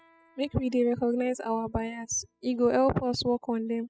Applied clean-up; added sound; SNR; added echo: classical method spectral subtraction.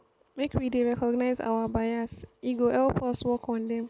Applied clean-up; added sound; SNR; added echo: none; none; none; none.